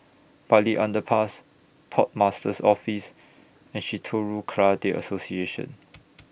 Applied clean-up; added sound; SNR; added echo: none; none; none; none.